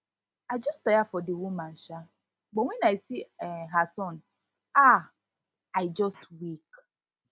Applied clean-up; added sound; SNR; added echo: none; none; none; none.